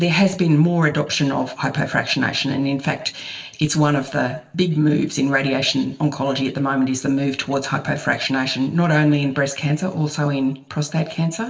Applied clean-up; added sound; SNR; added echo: none; none; none; reverberation time 0.6 s.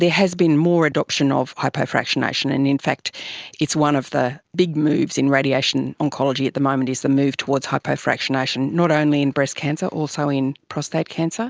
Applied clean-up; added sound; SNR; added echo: none; none; none; none.